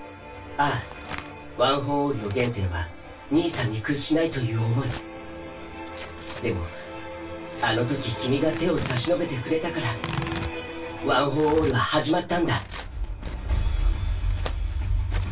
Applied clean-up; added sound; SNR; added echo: none; Tearing; 14 dB; reverberation time 0.1 s.